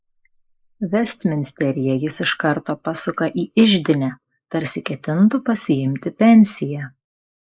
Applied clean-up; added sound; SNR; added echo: neural mask model Resemble Enhance denoiser.